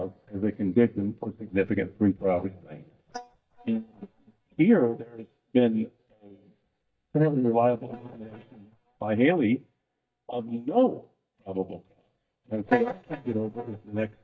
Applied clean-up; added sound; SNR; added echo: neural mask model DeepFilterNet 3.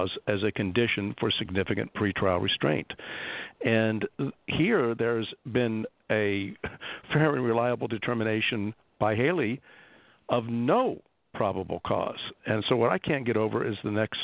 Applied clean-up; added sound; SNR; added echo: none; none; none; none.